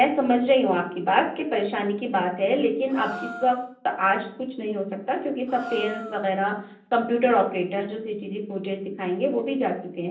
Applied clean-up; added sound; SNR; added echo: none; Gasp; 17 dB; reverberation time 0.6 s.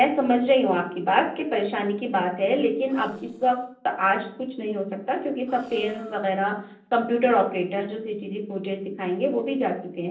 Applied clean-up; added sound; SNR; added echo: neural separator model SepFormer DNS4.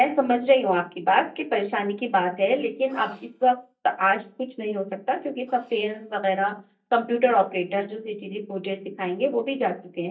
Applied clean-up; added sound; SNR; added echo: neural mask model DeepFilterNet 3.